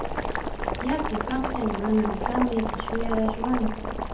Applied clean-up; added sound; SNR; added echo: none; Boiling; 1 dB; reverberation time 0.7 s.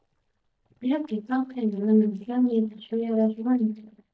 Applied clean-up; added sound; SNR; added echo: neural mask model DeepFilterNet 3.